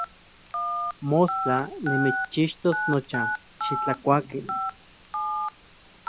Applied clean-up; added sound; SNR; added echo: none; Telephone; 3 dB; none.